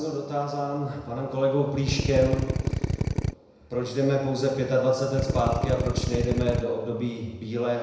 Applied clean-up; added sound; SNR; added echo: none; Drill; 0 dB; reverberation time 0.9 s.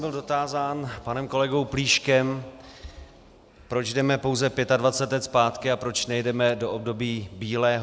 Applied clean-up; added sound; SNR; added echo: none; none; none; none.